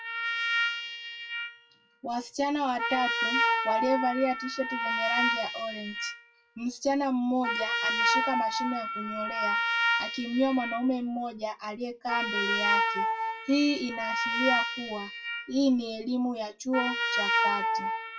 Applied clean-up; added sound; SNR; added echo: classical method WPE with log-MMSE.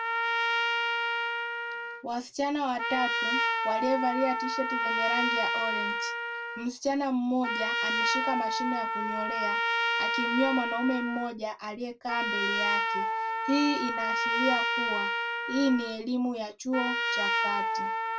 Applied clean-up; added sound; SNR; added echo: none; Trumpet; -2 dB; reverberation time 0.1 s.